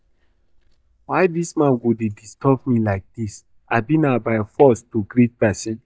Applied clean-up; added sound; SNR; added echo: neural mask model DeepFilterNet 3.